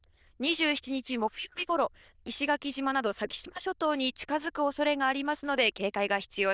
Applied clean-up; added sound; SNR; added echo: neural diffusion model UNIVERSE++.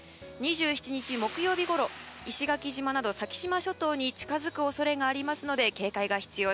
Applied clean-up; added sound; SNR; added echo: none; none; none; none.